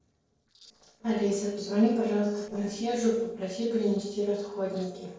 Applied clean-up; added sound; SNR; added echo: neural separator model SepFormer DNS4.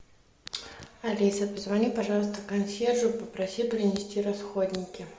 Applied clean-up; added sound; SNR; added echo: none; none; none; none.